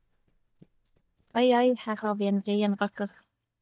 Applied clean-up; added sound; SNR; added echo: neural mask model DeepFilterNet 3.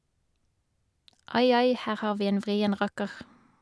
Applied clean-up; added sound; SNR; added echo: none; none; none; none.